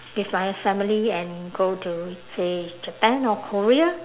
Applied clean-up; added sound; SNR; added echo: none; none; none; none.